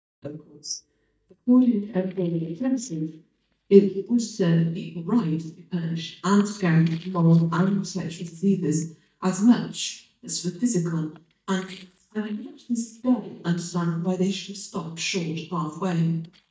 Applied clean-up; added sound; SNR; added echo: neural mask model DeepFilterNet 3.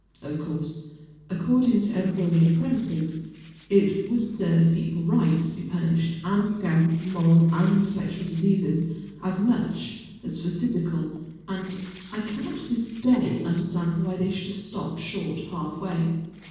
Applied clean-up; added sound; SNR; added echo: neural separator model SepFormer DNS4.